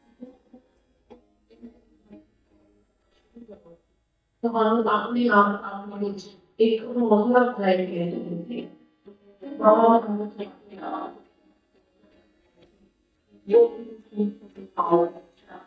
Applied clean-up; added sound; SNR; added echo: neural mask model DeepFilterNet 3.